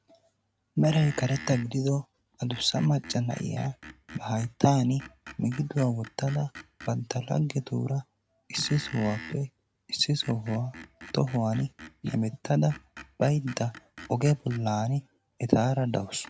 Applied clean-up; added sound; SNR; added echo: none; Screech; 19 dB; none.